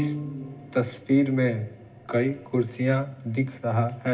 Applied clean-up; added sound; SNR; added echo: none; Piano; 13 dB; reverberation time 0.4 s.